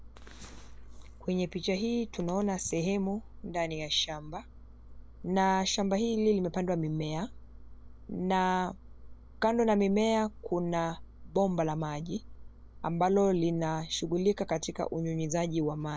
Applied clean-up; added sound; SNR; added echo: none; Engine; 16 dB; none.